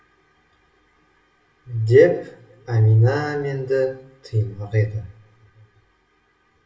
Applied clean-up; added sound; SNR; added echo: none; none; none; reverberation time 0.8 s.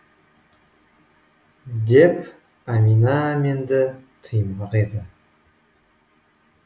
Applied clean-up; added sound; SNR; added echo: none; none; none; none.